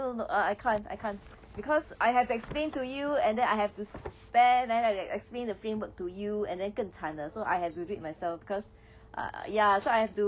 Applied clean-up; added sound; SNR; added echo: none; none; none; none.